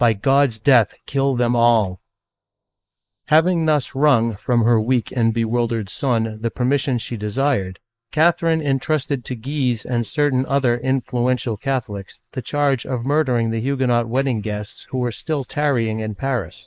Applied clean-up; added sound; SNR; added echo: neural mask model Resemble Enhance denoiser.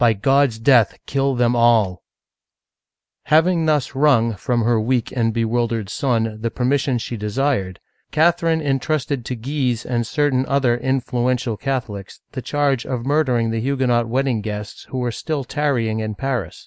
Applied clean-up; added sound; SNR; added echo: none; none; none; none.